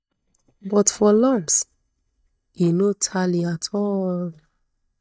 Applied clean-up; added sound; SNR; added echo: neural mask model DeepFilterNet 3.